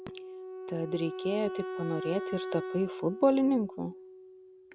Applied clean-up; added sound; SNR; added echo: none; Wind instrument, woodwind instrument; 8 dB; none.